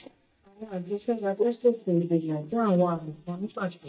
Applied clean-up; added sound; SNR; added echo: neural mask model DeepFilterNet 3.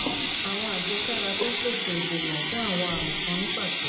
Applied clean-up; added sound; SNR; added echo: none; Water tap, faucet; -4 dB; reverberation time 0.7 s.